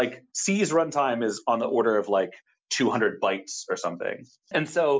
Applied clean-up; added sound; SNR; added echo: none; none; none; none.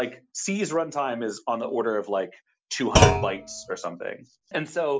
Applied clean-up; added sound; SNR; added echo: none; Thump, thud; -4 dB; none.